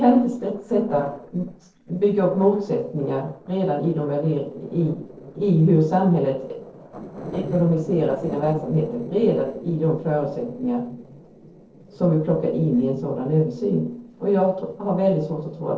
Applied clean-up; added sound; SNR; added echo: neural separator model SepFormer DNS4.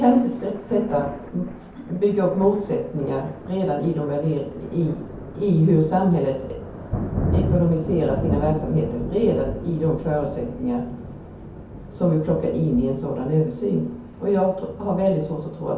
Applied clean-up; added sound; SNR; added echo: none; Thunder; 9 dB; reverberation time 0.6 s.